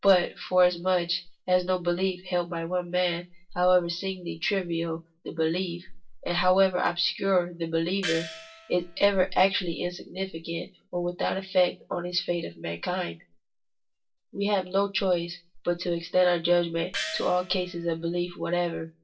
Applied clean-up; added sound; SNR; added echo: neural separator model SepFormer DNS4.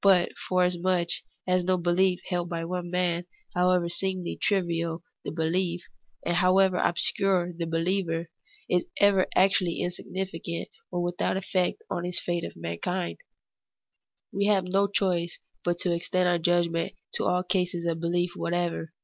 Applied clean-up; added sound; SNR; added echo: none; none; none; none.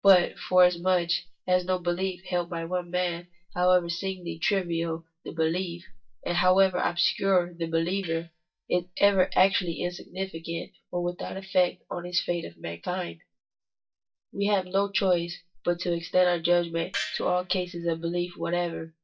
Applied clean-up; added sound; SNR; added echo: neural mask model DeepFilterNet 3.